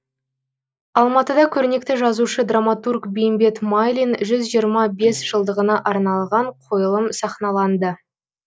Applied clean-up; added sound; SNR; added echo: neural mask model DeepFilterNet 3.